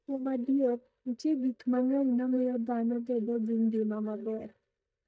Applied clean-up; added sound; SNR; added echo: neural mask model DeepFilterNet 3.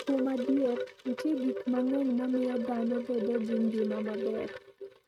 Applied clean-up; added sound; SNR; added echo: neural mask model RNNoise.